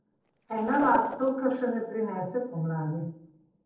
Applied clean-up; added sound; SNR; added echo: neural separator model SepFormer DNS4.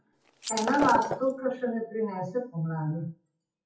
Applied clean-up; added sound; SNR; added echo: classical method WPE with log-MMSE.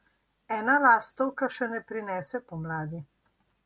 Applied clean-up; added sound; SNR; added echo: none; none; none; none.